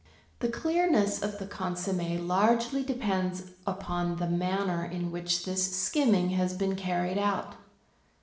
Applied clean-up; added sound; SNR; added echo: none; none; none; reverberation time 0.7 s.